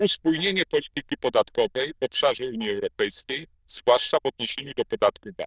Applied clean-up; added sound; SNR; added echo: neural diffusion model UNIVERSE++.